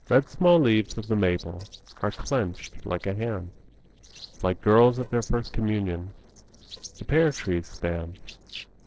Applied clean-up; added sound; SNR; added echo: neural separator model SepFormer DNS4.